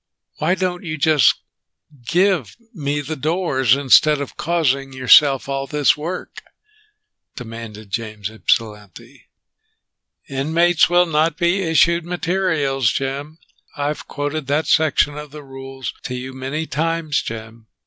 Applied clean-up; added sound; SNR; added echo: none; none; none; none.